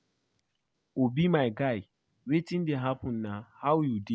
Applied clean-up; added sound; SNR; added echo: none; none; none; none.